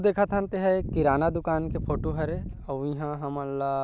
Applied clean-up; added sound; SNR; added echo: none; none; none; none.